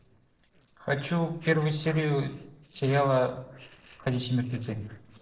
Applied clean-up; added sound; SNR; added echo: neural separator model SepFormer DNS4.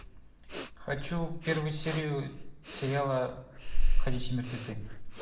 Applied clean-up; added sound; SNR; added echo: none; Breathing; -5 dB; reverberation time 0.6 s.